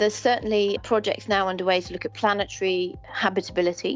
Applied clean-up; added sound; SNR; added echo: none; none; none; none.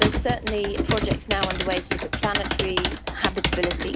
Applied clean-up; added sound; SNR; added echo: none; Computer keyboard; -3 dB; none.